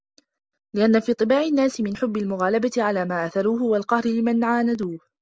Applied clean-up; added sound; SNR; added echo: none; none; none; none.